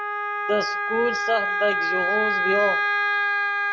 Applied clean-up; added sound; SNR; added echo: none; Wind instrument, woodwind instrument; -4 dB; none.